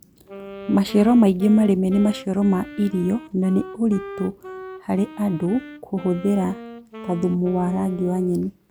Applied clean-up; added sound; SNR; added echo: none; Wind instrument, woodwind instrument; 16 dB; none.